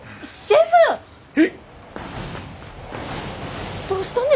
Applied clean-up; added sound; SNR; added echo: none; none; none; none.